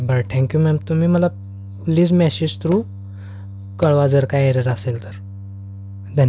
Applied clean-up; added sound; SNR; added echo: none; Organ; 14 dB; none.